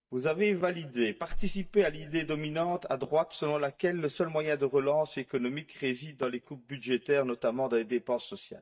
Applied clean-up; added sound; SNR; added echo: neural mask model DeepFilterNet 3.